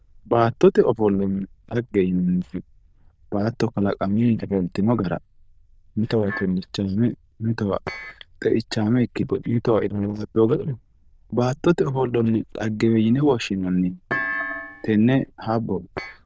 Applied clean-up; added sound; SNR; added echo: neural diffusion model UNIVERSE++.